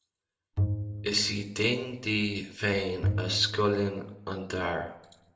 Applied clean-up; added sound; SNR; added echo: none; Bowed string instrument; 4 dB; reverberation time 0.5 s.